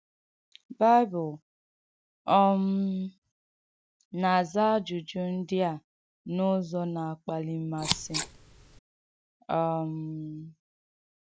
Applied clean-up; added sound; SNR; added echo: none; Scissors; 5 dB; none.